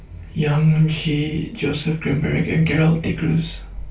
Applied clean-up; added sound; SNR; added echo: none; none; none; reverberation time 0.2 s.